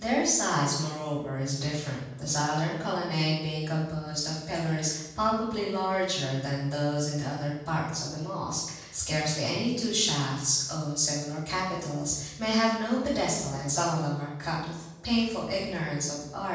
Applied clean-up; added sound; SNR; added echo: none; none; none; reverberation time 1.2 s.